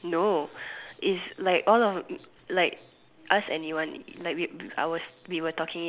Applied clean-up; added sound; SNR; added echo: none; none; none; none.